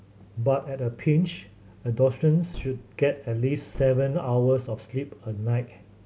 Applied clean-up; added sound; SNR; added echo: none; Gunshot, gunfire; 16 dB; none.